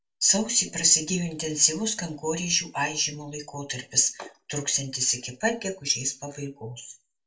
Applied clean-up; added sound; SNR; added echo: none; none; none; reverberation time 0.2 s.